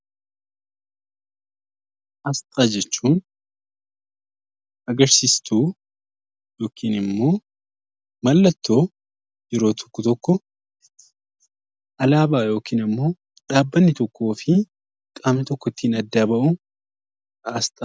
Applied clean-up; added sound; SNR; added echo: none; none; none; none.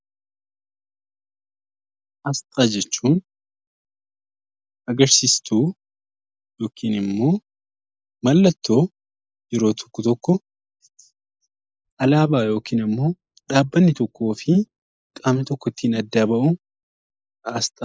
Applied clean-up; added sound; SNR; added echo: neural mask model Resemble Enhance denoiser.